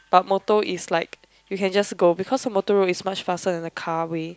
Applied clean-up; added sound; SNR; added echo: none; none; none; none.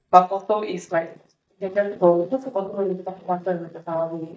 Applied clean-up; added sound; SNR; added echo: neural mask model DeepFilterNet 3.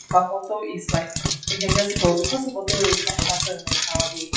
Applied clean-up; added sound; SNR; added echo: classical method WPE with log-MMSE.